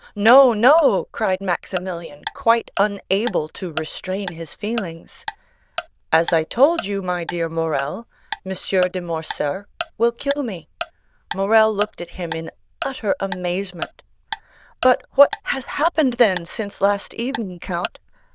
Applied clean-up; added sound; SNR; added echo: neural diffusion model UNIVERSE++.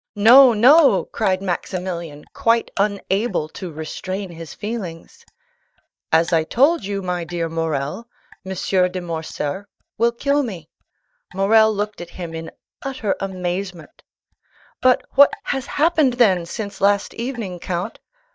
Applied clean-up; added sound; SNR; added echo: neural mask model DeepFilterNet 3.